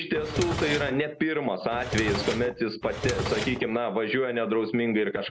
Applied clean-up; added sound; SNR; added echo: none; Drawer open or close; 6 dB; none.